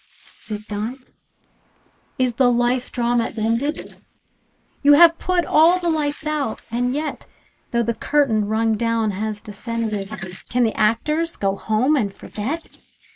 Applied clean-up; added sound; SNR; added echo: neural mask model Resemble Enhance denoiser.